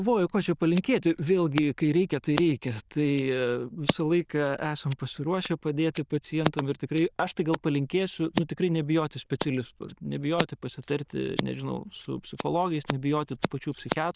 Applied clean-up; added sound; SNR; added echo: neural diffusion model UNIVERSE++.